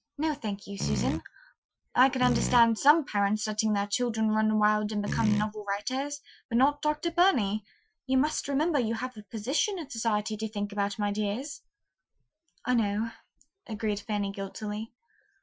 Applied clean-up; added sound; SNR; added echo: classical method Wiener filter.